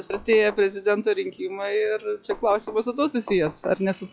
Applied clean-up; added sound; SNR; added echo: classical method log-MMSE.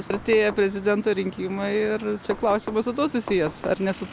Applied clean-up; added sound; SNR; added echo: none; Knock; 15 dB; none.